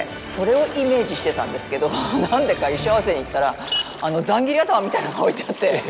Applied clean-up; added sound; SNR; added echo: none; Splash, splatter; 20 dB; none.